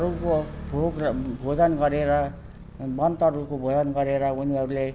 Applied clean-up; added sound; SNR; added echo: none; none; none; none.